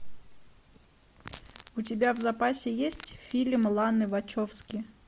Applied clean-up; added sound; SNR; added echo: none; none; none; none.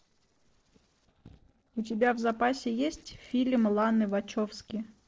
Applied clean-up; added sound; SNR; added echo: neural separator model SepFormer DNS4.